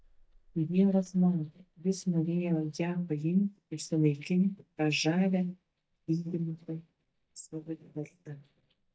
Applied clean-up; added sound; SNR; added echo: neural mask model DeepFilterNet 3.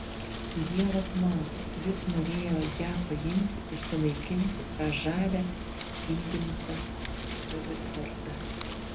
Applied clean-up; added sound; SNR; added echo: none; Wind; 4 dB; reverberation time 0.3 s.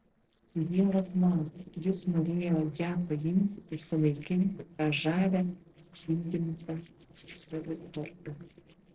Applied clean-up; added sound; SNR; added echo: neural separator model SepFormer DNS4.